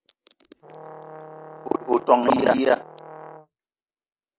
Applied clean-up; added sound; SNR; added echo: none; Brass instrument; 17 dB; none.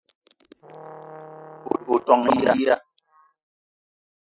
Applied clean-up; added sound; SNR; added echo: classical method Wiener filter.